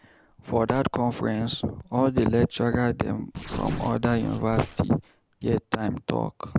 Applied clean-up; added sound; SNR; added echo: none; Tearing; 16 dB; none.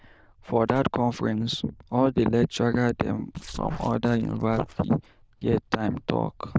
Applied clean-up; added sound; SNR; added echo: neural diffusion model UNIVERSE++.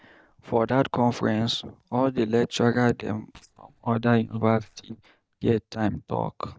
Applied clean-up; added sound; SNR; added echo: neural mask model DeepFilterNet 3.